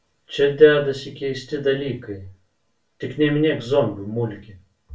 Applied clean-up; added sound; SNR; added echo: none; none; none; reverberation time 0.3 s.